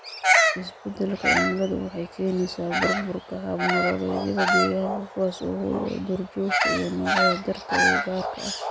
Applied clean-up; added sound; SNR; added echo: none; Bird vocalization, bird call, bird song; -2 dB; none.